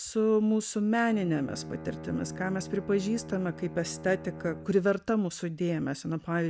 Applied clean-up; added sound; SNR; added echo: none; Bowed string instrument; 15 dB; none.